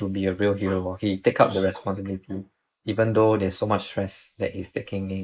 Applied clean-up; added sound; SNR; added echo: neural mask model Resemble Enhance denoiser.